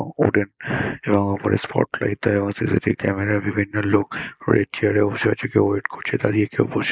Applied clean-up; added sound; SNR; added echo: neural mask model Resemble Enhance denoiser.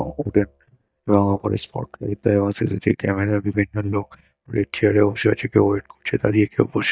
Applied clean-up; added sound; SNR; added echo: neural mask model DeepFilterNet 3.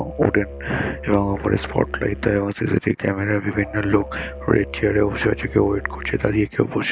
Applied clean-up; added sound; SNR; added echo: none; Musical instrument; 14 dB; none.